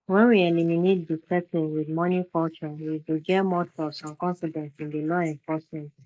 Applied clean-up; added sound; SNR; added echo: neural mask model Resemble Enhance denoiser.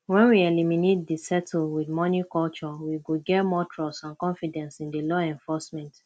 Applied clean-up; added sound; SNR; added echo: none; none; none; none.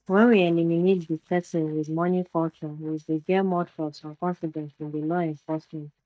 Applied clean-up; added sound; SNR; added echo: neural mask model DeepFilterNet 3.